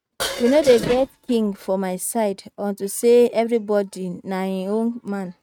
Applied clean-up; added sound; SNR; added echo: neural mask model RNNoise.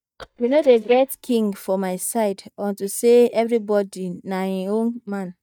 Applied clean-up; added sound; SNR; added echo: neural mask model DeepFilterNet 3.